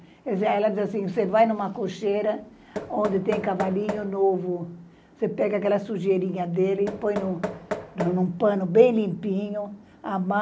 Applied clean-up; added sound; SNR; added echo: none; Knock; 12 dB; none.